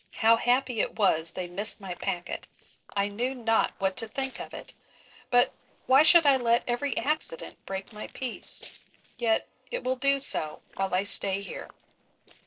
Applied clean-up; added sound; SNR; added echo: neural separator model SepFormer DNS4.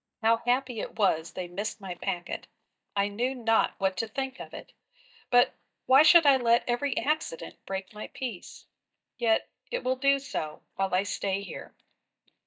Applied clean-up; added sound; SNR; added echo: neural mask model DeepFilterNet 3.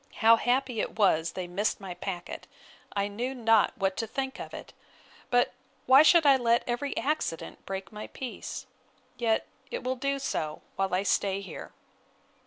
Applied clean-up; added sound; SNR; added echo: none; none; none; none.